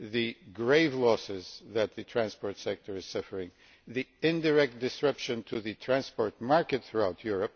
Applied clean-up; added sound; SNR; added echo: none; none; none; none.